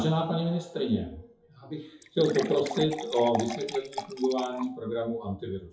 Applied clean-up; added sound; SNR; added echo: classical method WPE with log-MMSE.